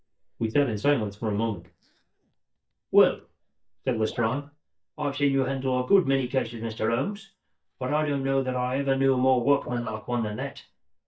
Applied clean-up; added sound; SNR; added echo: neural mask model DeepFilterNet 3.